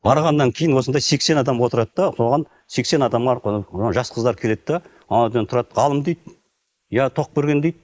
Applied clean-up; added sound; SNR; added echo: neural mask model Resemble Enhance denoiser.